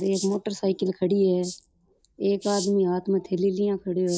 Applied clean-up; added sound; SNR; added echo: neural mask model Resemble Enhance denoiser.